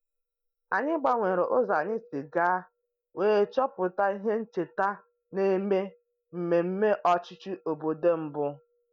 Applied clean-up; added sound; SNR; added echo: neural mask model DeepFilterNet 3.